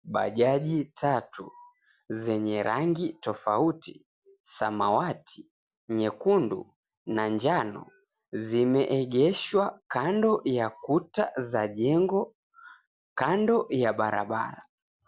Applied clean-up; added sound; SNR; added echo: none; none; none; none.